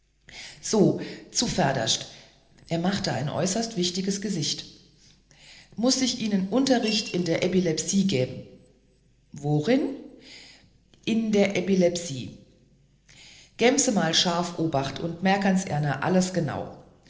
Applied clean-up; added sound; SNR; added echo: neural separator model SepFormer DNS4.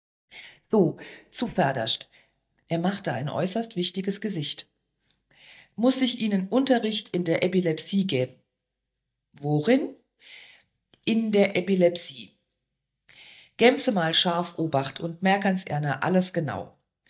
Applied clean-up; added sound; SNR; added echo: neural mask model DeepFilterNet 3.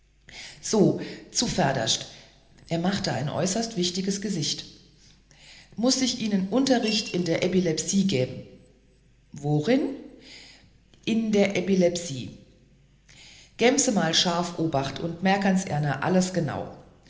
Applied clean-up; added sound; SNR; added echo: none; Coin (dropping) / Glass; 14 dB; reverberation time 0.8 s.